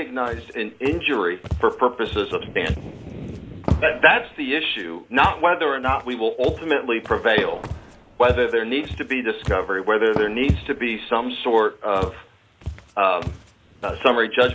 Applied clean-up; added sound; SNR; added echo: none; Walk, footsteps + Fireworks; 10 dB; none.